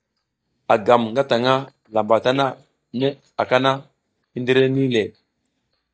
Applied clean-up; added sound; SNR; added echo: neural mask model DeepFilterNet 3.